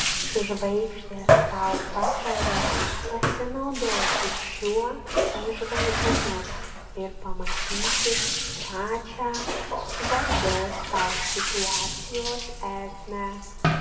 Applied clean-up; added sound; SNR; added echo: none; Bathtub (filling or washing); -4 dB; reverberation time 1.3 s.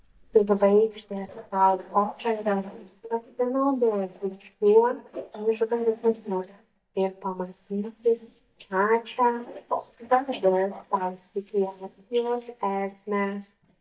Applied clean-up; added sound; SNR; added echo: neural mask model DeepFilterNet 3.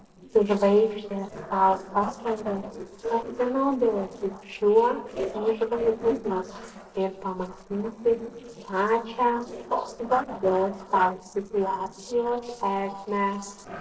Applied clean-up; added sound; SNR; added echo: neural separator model SepFormer DNS4.